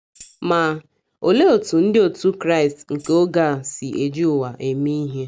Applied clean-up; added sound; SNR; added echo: none; Tambourine; 19 dB; none.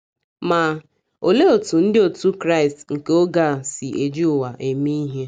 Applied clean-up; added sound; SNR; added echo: none; none; none; none.